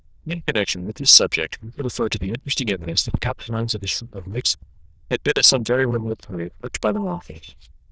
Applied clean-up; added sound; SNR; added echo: neural diffusion model UNIVERSE++.